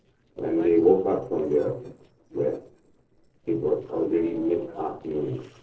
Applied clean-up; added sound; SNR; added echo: neural separator model SepFormer DNS4.